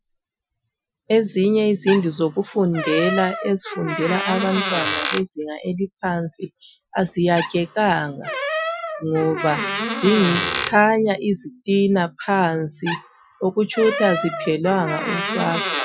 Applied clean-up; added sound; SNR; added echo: classical method Wiener filter.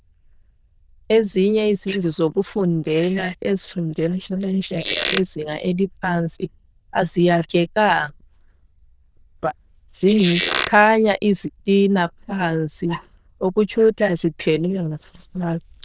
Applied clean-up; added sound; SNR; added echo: neural diffusion model UNIVERSE++.